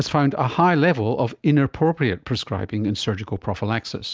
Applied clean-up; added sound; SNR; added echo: none; none; none; none.